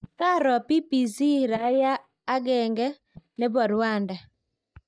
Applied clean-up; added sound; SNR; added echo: neural mask model DeepFilterNet 3.